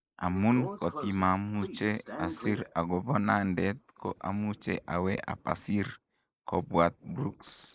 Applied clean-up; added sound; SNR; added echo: neural mask model Resemble Enhance denoiser.